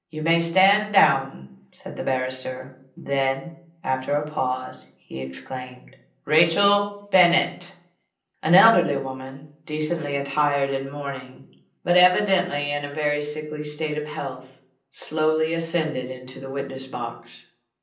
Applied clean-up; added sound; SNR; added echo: none; none; none; reverberation time 0.6 s.